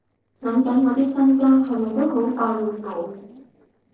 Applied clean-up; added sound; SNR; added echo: neural separator model SepFormer DNS4.